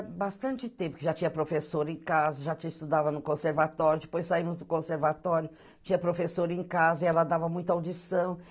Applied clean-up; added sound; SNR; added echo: none; Bird; 19 dB; none.